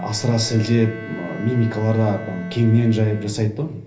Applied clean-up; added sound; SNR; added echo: none; Bowed string instrument; 17 dB; reverberation time 0.3 s.